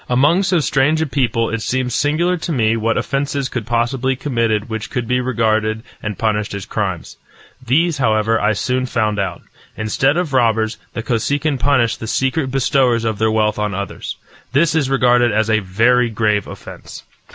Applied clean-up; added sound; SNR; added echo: none; none; none; none.